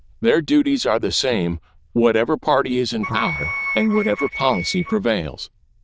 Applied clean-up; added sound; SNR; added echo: neural diffusion model UNIVERSE++.